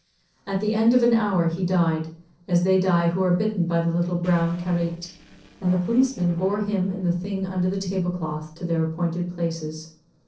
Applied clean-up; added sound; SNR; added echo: neural separator model SepFormer DNS4.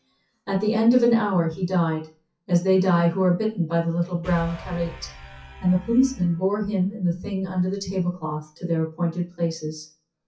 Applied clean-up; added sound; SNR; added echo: classical method WPE with log-MMSE.